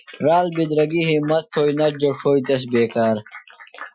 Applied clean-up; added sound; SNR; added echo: classical method Wiener filter.